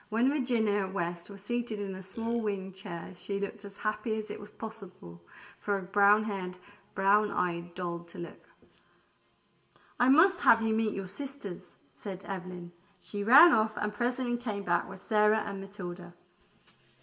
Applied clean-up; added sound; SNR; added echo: none; Burping, eructation; 19 dB; reverberation time 0.7 s.